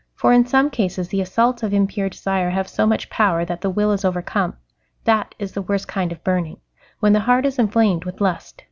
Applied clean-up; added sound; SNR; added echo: none; none; none; none.